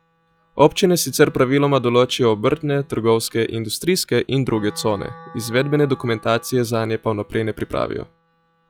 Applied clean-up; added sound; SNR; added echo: classical method log-MMSE.